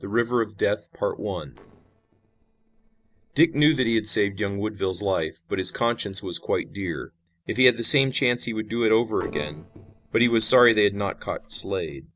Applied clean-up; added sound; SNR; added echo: neural separator model SepFormer DNS4.